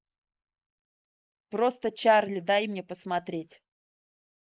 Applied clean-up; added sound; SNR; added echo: neural mask model Resemble Enhance denoiser.